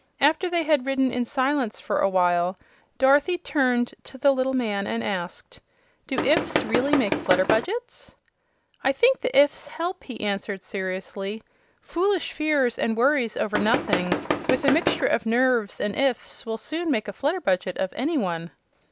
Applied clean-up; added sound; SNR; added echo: none; Tools; 1 dB; none.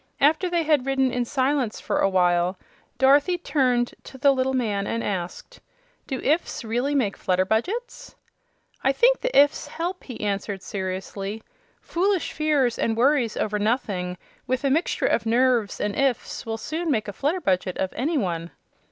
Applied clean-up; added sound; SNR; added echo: none; none; none; none.